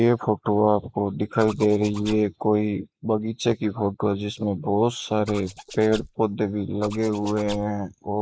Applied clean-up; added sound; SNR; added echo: neural mask model Resemble Enhance denoiser.